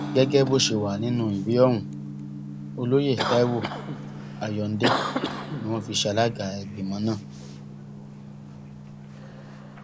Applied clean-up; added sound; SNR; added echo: none; Gong + Cough; 6 dB; none.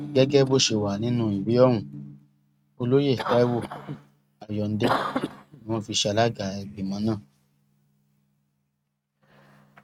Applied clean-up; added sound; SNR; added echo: neural mask model RNNoise.